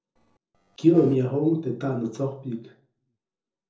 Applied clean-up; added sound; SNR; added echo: neural separator model SepFormer DNS4.